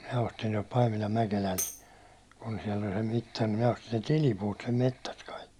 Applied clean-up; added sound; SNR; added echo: none; Tambourine; 12 dB; none.